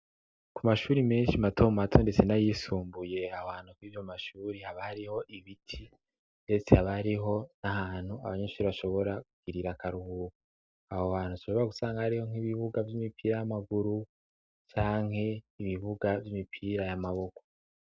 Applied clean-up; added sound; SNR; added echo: none; none; none; none.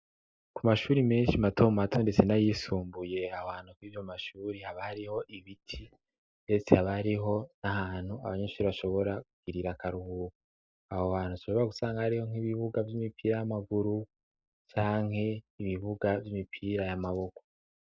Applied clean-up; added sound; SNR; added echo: neural mask model Resemble Enhance denoiser.